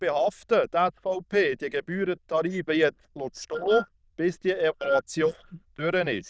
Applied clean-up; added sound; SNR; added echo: neural diffusion model UNIVERSE++.